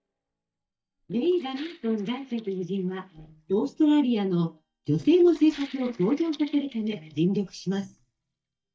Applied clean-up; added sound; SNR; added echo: neural mask model DeepFilterNet 3.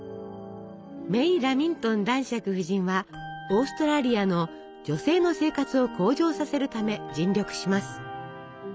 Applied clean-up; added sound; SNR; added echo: none; none; none; none.